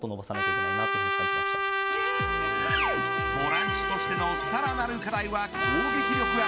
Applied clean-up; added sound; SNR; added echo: none; Trumpet; -3 dB; none.